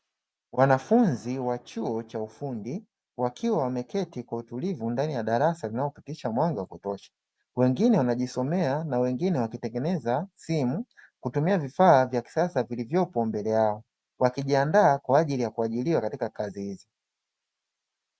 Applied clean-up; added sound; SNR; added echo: none; none; none; none.